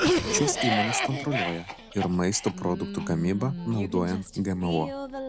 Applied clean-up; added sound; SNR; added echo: none; Cough; 2 dB; none.